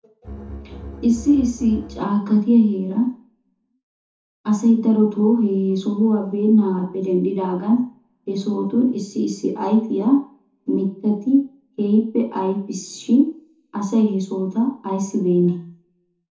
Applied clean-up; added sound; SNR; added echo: none; Bowed string instrument; 14 dB; reverberation time 0.7 s.